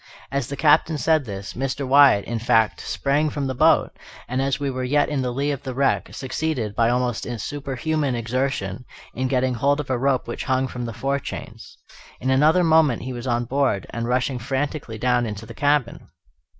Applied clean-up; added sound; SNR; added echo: none; none; none; none.